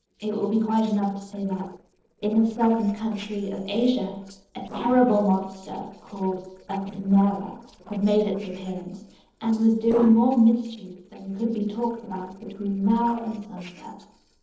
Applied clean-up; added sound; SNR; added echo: neural separator model SepFormer DNS4.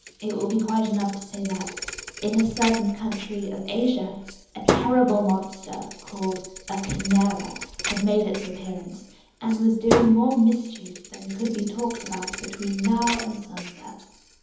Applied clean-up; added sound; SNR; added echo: none; Thump, thud; 8 dB; reverberation time 1.3 s.